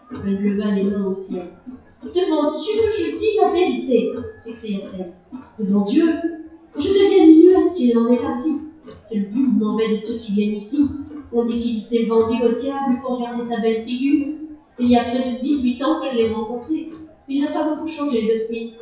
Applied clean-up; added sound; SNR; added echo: classical method WPE with log-MMSE.